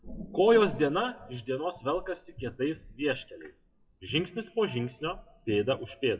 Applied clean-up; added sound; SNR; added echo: classical method WPE with log-MMSE.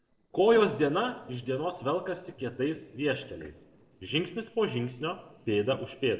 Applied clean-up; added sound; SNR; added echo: neural separator model SepFormer DNS4.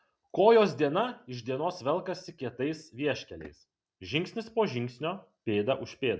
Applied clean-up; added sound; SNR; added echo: none; none; none; none.